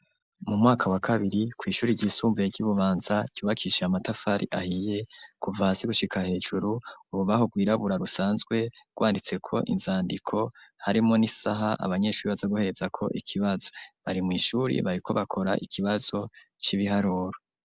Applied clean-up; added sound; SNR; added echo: none; none; none; none.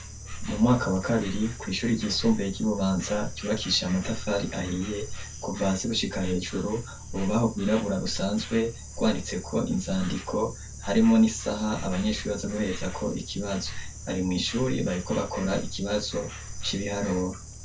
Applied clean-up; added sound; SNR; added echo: none; Insect; 10 dB; reverberation time 0.2 s.